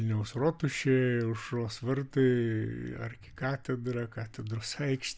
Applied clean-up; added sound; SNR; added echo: none; none; none; none.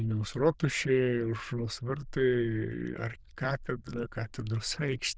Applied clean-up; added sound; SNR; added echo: neural diffusion model UNIVERSE++.